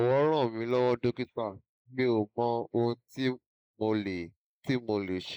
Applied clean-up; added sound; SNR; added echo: neural mask model Resemble Enhance denoiser.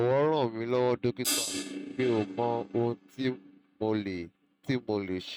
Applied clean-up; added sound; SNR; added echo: neural mask model RNNoise.